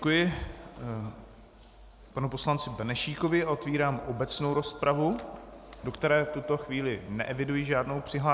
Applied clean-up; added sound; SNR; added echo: none; none; none; none.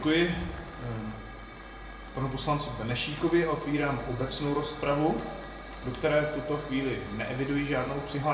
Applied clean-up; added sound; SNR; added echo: none; Hiss / Fire; 15 dB; reverberation time 0.7 s.